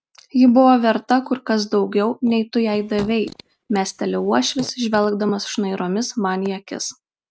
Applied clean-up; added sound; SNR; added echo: neural mask model RNNoise.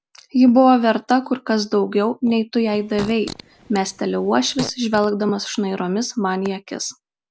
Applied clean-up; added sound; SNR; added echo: none; Fart; 16 dB; none.